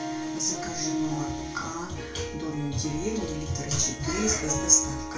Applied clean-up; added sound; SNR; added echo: none; Harp; 7 dB; reverberation time 0.3 s.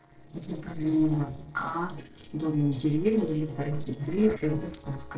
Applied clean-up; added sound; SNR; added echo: neural separator model SepFormer DNS4.